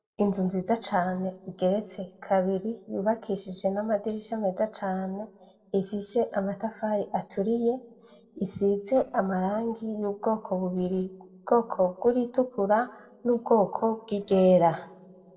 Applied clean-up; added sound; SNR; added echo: neural separator model SepFormer DNS4.